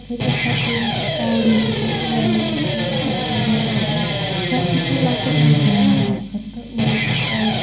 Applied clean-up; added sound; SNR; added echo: none; Guitar; -2 dB; reverberation time 0.6 s.